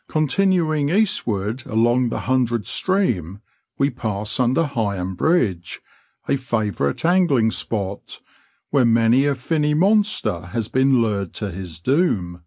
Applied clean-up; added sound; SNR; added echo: none; none; none; none.